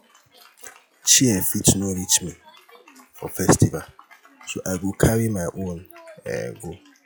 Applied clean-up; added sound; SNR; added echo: classical method log-MMSE.